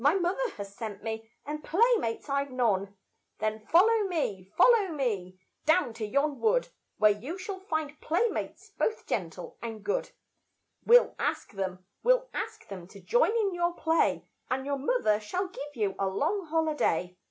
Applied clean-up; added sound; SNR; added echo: none; none; none; none.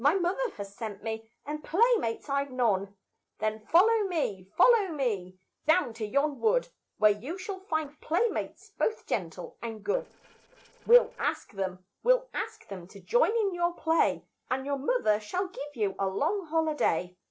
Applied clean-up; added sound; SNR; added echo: neural separator model SepFormer DNS4.